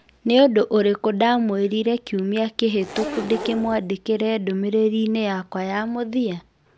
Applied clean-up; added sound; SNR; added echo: none; Zipper (clothing); 10 dB; none.